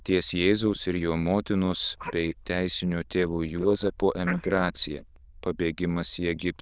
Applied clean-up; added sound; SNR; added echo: neural diffusion model UNIVERSE++.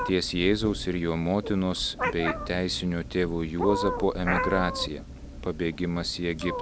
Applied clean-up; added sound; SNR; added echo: none; Meow; 6 dB; none.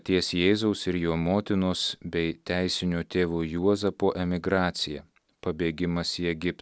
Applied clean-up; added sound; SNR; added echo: none; none; none; none.